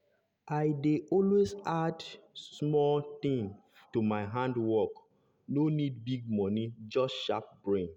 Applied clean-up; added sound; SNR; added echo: none; none; none; none.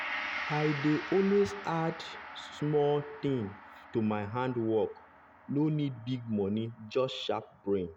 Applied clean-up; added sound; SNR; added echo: none; Gong; 12 dB; none.